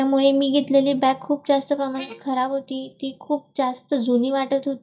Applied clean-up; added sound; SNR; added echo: neural mask model DeepFilterNet 3.